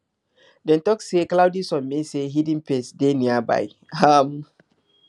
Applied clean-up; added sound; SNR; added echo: none; none; none; none.